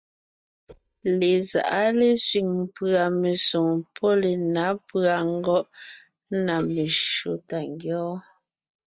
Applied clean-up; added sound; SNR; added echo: neural mask model DeepFilterNet 3.